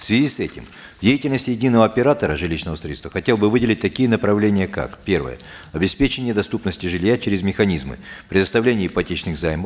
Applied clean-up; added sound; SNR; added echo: none; none; none; none.